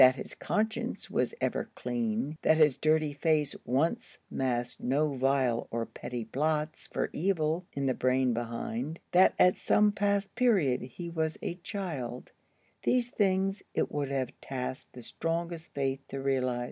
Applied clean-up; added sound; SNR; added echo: none; none; none; none.